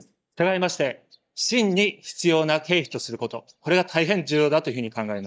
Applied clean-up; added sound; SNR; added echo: neural mask model DeepFilterNet 3.